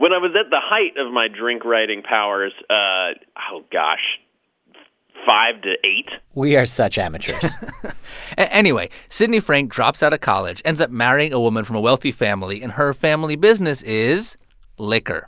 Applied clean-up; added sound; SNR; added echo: none; none; none; none.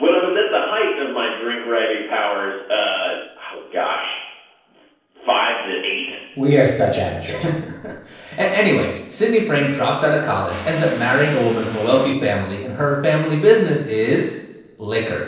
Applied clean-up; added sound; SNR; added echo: neural separator model SepFormer DNS4.